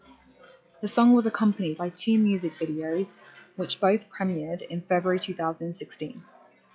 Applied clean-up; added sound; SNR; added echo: classical method log-MMSE.